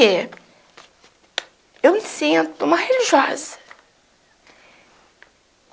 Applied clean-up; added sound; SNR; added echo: none; none; none; none.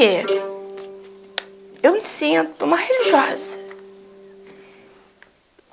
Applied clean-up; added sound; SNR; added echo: none; Bowed string instrument; 9 dB; none.